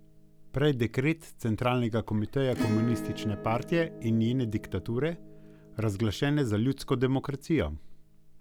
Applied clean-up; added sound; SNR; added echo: none; Acoustic guitar / Strum; 13 dB; none.